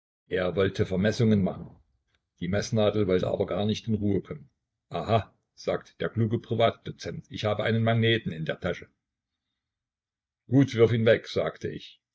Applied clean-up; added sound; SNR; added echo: neural mask model DeepFilterNet 3.